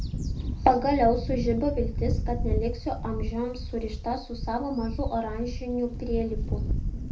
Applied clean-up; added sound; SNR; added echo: none; Wind / Bird; 2 dB; reverberation time 0.3 s.